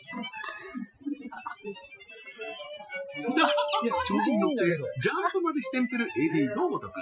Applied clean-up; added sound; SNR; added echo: classical method Wiener filter.